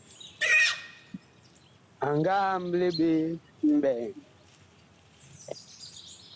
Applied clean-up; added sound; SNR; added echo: none; Livestock, farm animals, working animals; 4 dB; none.